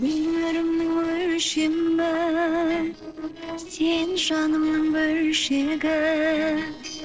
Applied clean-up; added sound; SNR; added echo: neural separator model SepFormer DNS4.